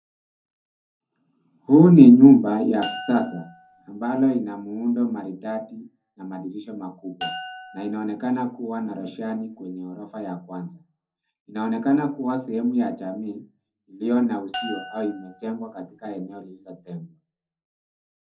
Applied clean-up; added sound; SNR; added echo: none; Glass; 16 dB; reverberation time 0.3 s.